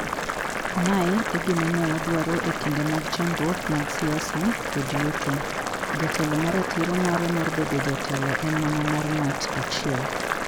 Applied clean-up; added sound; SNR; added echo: none; Boiling; 2 dB; none.